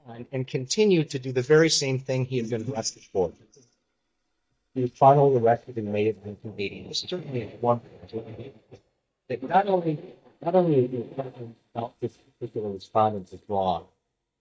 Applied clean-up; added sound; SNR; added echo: neural mask model DeepFilterNet 3.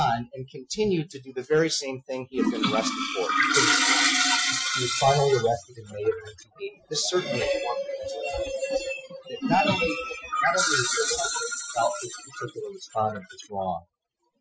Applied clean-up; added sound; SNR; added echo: classical method Wiener filter.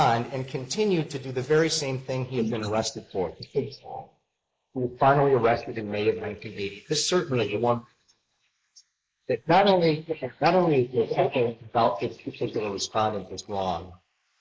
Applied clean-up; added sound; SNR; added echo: neural mask model Resemble Enhance denoiser.